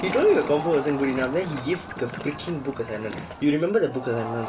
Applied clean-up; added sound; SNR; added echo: none; Crowd + Gurgling; 10 dB; none.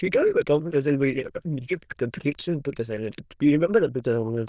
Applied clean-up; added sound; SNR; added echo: neural diffusion model UNIVERSE++.